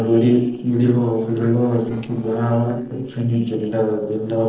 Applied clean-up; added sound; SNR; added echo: neural separator model SepFormer DNS4.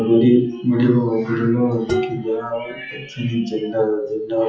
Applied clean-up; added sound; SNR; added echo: classical method WPE with log-MMSE.